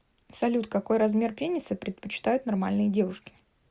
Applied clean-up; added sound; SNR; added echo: none; none; none; none.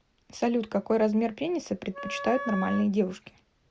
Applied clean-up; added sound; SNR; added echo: none; Wind instrument, woodwind instrument; 9 dB; none.